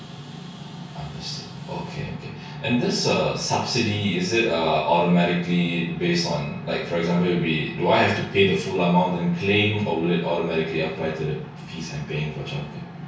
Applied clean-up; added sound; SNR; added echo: none; none; none; reverberation time 0.6 s.